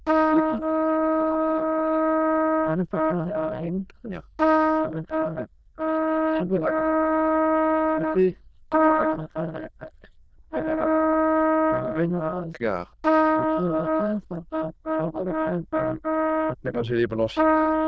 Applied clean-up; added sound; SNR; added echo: neural diffusion model UNIVERSE++.